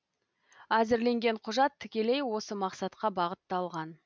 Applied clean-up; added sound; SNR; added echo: none; none; none; none.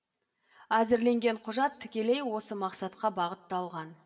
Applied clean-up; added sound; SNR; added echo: none; none; none; reverberation time 1.4 s.